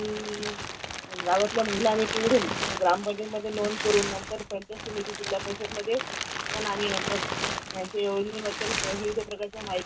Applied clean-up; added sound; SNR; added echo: none; Crumpling, crinkling; 4 dB; reverberation time 0.2 s.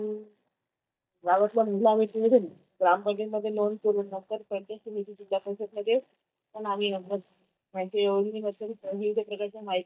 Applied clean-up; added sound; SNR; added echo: neural mask model DeepFilterNet 3.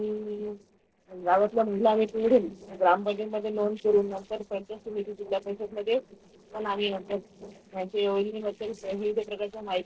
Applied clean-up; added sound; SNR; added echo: neural separator model SepFormer DNS4.